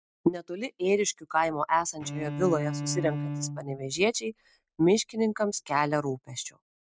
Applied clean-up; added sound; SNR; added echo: neural mask model RNNoise.